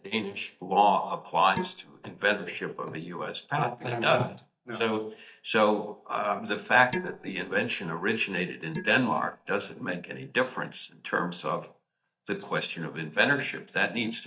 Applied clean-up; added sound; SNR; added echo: neural mask model DeepFilterNet 3.